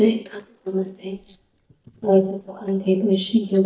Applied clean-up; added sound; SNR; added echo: neural mask model DeepFilterNet 3.